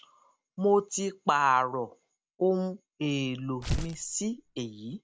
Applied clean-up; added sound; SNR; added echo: none; Tearing; 7 dB; none.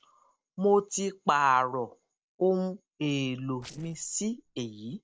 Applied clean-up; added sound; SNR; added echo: neural separator model SepFormer DNS4.